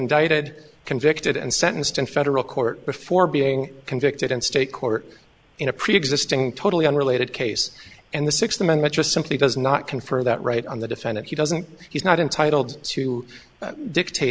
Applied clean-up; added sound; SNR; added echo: none; none; none; none.